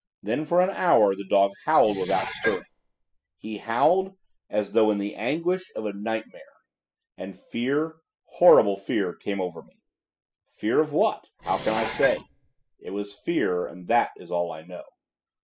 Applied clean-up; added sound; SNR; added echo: classical method spectral subtraction.